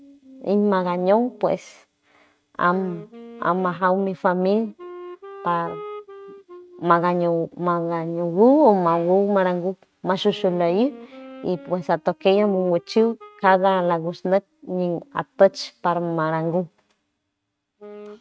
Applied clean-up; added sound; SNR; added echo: neural mask model RNNoise.